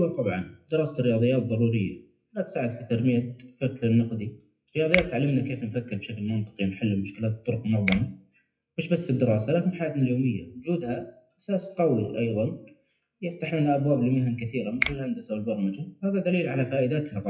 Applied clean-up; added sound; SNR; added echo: classical method WPE with log-MMSE.